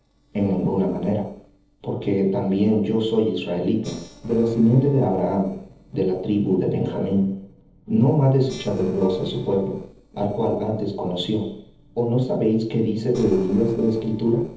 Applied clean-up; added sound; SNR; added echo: neural separator model SepFormer DNS4.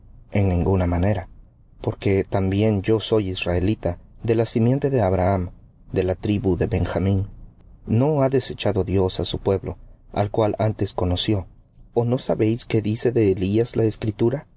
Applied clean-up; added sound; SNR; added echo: none; none; none; none.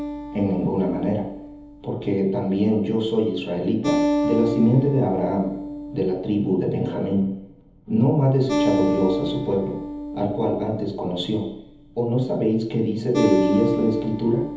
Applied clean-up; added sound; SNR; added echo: none; Acoustic guitar; 5 dB; reverberation time 1.3 s.